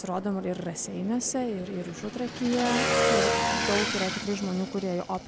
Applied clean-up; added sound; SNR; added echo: none; Motorcycle / Engine; 0 dB; none.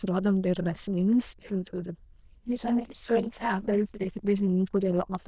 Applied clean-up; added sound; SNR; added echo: neural diffusion model UNIVERSE++.